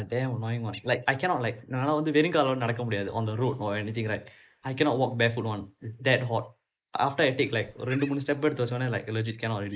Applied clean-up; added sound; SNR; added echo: neural mask model Resemble Enhance denoiser.